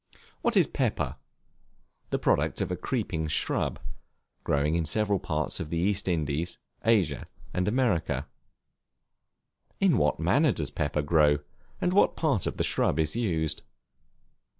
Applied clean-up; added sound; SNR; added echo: none; none; none; none.